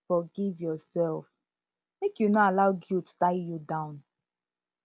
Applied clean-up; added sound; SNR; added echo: none; none; none; none.